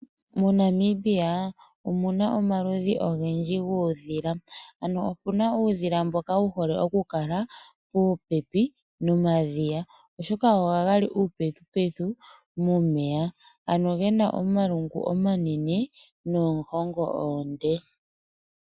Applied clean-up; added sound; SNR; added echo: none; none; none; none.